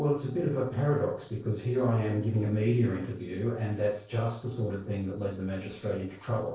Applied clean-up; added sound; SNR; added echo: neural separator model SepFormer DNS4.